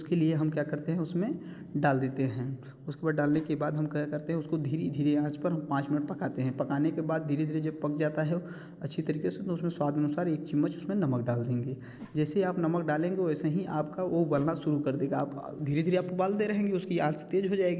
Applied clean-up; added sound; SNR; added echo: neural separator model SepFormer DNS4.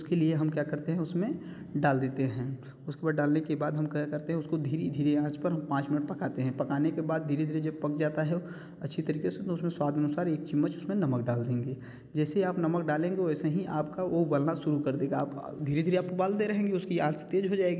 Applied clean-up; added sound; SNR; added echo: none; none; none; none.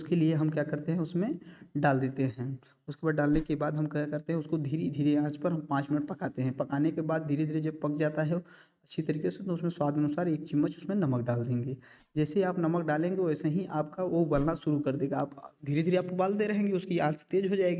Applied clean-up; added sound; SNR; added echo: neural mask model RNNoise.